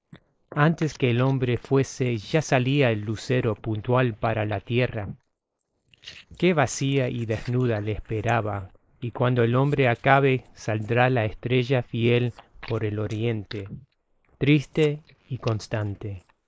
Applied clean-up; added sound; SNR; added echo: neural mask model Resemble Enhance denoiser.